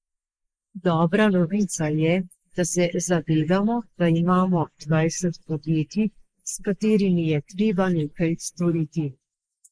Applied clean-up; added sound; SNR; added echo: neural mask model Resemble Enhance denoiser.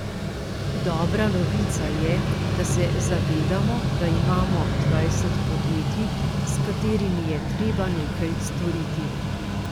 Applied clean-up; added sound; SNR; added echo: none; Mechanical fan; -5 dB; none.